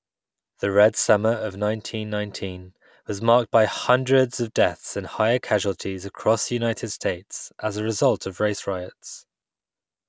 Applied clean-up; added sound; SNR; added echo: none; none; none; none.